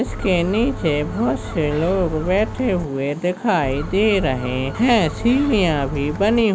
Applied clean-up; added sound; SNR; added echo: none; Gull, seagull; 9 dB; none.